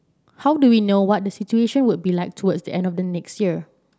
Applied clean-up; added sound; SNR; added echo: none; none; none; none.